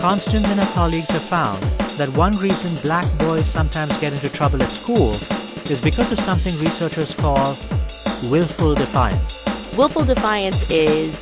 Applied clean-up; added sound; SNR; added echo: none; Drum / Drum kit; 2 dB; none.